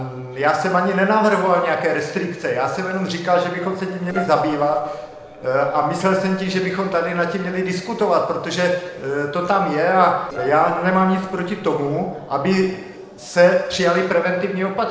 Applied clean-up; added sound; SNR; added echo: neural separator model SepFormer DNS4.